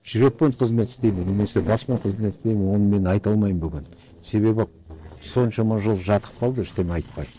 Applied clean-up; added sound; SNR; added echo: neural separator model SepFormer DNS4.